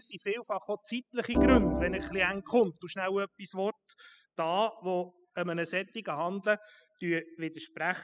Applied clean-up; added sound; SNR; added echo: classical method spectral subtraction.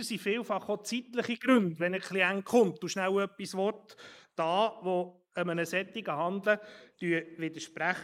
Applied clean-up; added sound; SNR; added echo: neural mask model Resemble Enhance denoiser.